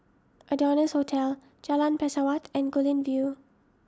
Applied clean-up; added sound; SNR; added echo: none; none; none; none.